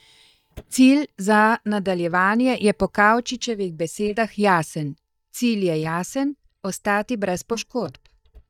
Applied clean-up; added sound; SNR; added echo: neural mask model DeepFilterNet 3.